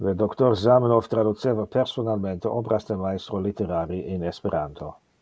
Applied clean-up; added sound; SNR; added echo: none; none; none; none.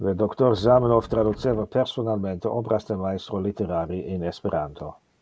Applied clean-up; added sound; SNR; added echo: none; Wind; 15 dB; none.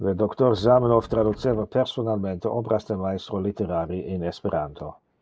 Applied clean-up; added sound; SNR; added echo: neural mask model DeepFilterNet 3.